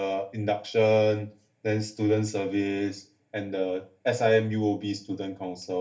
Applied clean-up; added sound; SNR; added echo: none; none; none; reverberation time 0.3 s.